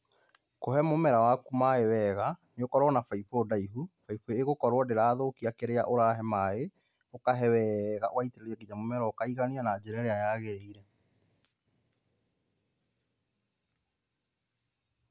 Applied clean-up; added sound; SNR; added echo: none; none; none; none.